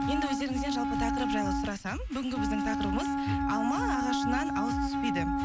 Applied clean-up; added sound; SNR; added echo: none; Wind instrument, woodwind instrument; -3 dB; none.